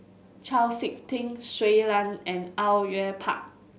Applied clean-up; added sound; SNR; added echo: none; none; none; none.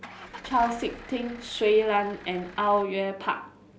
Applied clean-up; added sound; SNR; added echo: none; Engine starting / Car; 17 dB; none.